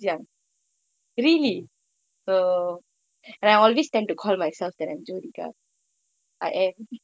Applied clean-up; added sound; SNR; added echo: none; none; none; none.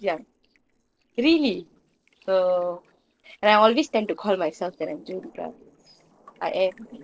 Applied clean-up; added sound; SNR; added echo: neural separator model SepFormer DNS4.